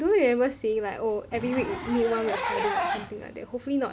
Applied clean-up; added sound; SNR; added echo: none; Zipper (clothing); 7 dB; none.